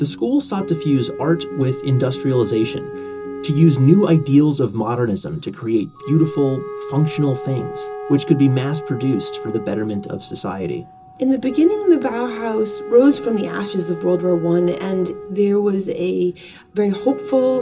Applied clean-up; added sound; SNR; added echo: none; Wind instrument, woodwind instrument; 13 dB; reverberation time 0.2 s.